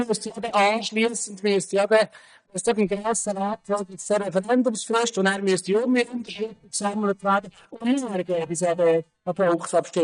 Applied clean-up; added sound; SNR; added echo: neural mask model DeepFilterNet 3.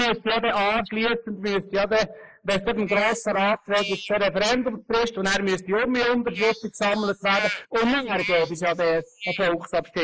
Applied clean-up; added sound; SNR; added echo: neural mask model Resemble Enhance denoiser.